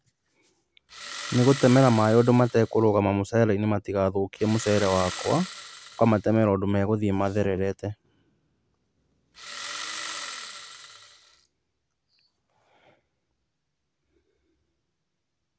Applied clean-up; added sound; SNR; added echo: none; Engine starting; 12 dB; none.